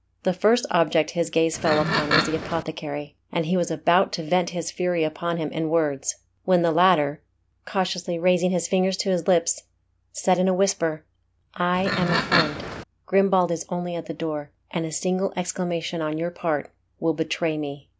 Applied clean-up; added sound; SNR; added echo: none; Livestock, farm animals, working animals; 1 dB; none.